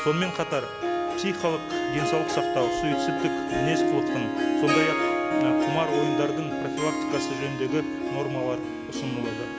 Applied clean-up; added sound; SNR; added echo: none; Harp; -3 dB; none.